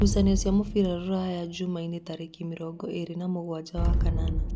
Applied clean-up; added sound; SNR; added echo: none; Explosion; 2 dB; none.